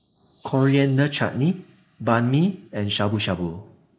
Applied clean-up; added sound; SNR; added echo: neural mask model Resemble Enhance denoiser.